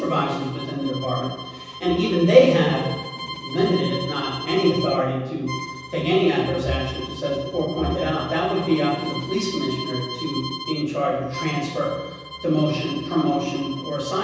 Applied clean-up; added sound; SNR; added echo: none; Bowed string instrument; 13 dB; reverberation time 1.1 s.